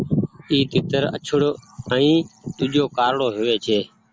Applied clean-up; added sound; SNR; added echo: none; none; none; none.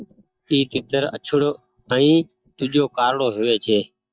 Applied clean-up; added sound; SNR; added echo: neural mask model DeepFilterNet 3.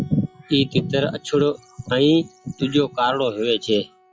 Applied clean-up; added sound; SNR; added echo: classical method log-MMSE.